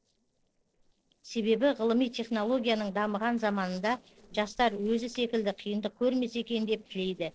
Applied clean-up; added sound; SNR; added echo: neural separator model SepFormer DNS4.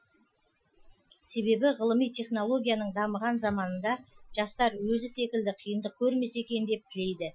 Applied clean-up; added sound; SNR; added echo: classical method Wiener filter.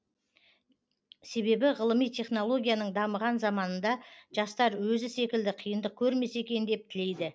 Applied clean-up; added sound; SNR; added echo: none; none; none; none.